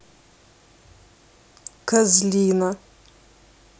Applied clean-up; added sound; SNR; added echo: none; none; none; none.